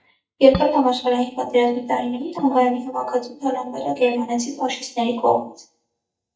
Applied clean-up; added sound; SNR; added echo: neural mask model DeepFilterNet 3.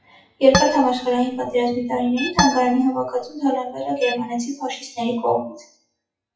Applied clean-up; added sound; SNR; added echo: classical method WPE with log-MMSE.